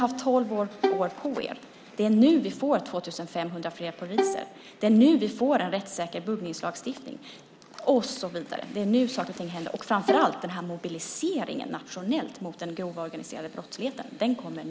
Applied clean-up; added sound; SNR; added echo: none; Bowed string instrument; 4 dB; none.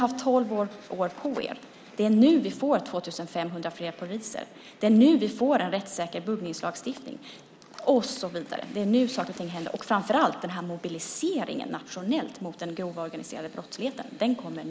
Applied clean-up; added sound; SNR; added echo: none; none; none; none.